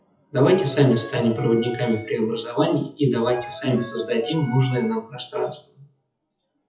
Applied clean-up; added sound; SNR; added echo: classical method WPE with log-MMSE.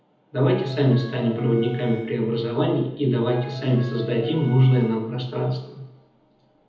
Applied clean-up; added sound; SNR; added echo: none; Wind instrument, woodwind instrument; 19 dB; reverberation time 1.0 s.